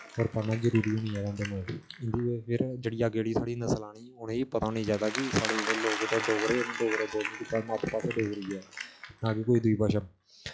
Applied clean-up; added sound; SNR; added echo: classical method log-MMSE.